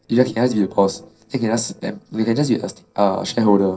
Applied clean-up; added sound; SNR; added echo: neural separator model SepFormer DNS4.